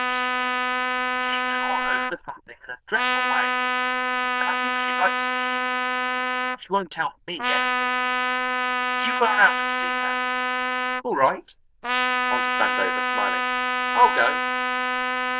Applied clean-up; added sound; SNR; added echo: neural diffusion model UNIVERSE++.